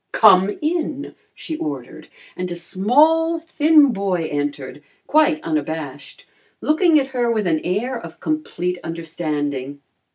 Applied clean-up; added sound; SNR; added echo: none; none; none; none.